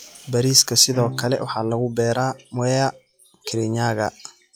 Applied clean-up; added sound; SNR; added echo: classical method log-MMSE.